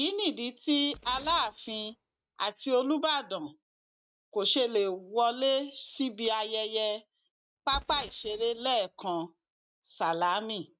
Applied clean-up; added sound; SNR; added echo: neural mask model RNNoise.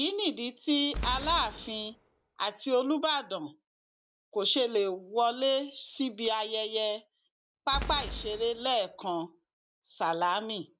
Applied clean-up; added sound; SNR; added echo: none; Boom; 10 dB; none.